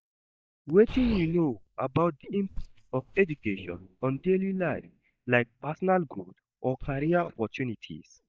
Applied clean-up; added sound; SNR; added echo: neural mask model DeepFilterNet 3.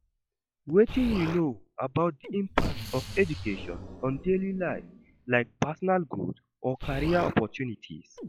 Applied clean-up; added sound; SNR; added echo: classical method log-MMSE.